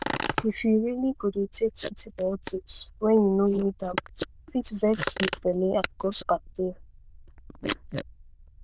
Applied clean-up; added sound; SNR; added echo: neural diffusion model UNIVERSE++.